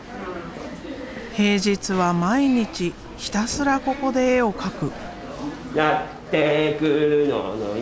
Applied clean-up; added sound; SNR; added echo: none; none; none; none.